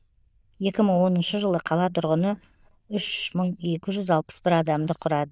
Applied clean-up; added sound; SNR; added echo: neural diffusion model UNIVERSE++.